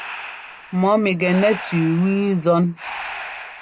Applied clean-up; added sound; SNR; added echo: none; Breathing; 13 dB; none.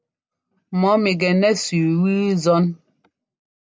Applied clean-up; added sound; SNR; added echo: none; none; none; none.